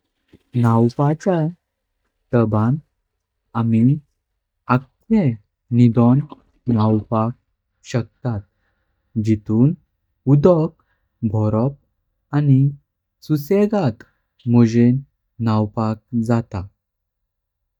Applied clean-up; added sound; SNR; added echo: neural mask model DeepFilterNet 3.